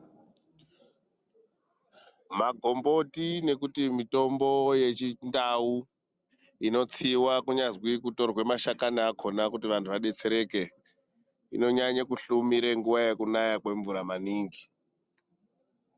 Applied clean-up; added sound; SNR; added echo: none; none; none; none.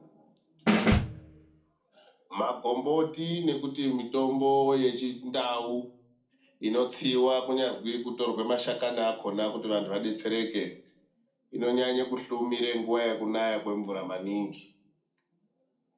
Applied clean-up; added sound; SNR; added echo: none; Snare drum; -3 dB; reverberation time 0.4 s.